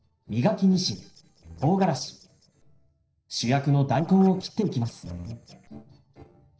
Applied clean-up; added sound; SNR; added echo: neural separator model SepFormer DNS4.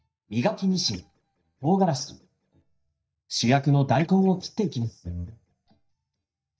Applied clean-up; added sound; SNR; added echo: neural mask model DeepFilterNet 3.